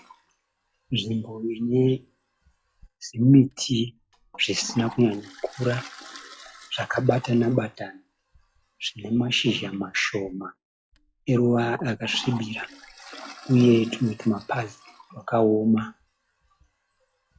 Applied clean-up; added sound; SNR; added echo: classical method log-MMSE.